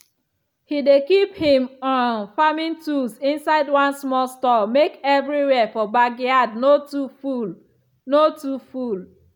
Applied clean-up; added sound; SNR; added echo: none; none; none; none.